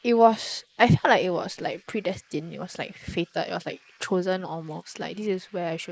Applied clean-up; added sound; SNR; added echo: neural mask model Resemble Enhance denoiser.